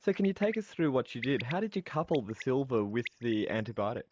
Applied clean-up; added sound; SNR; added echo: neural mask model DeepFilterNet 3.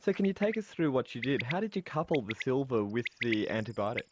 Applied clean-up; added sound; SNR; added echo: none; Bird; 12 dB; none.